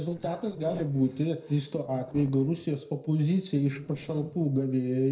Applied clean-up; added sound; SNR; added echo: neural separator model SepFormer DNS4.